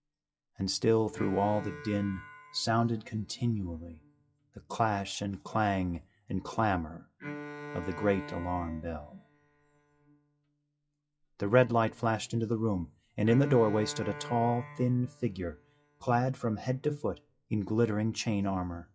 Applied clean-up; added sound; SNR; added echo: classical method WPE with log-MMSE.